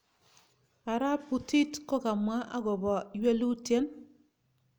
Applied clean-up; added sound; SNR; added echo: none; none; none; none.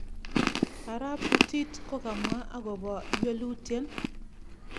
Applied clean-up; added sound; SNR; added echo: none; Chewing, mastication; -3 dB; none.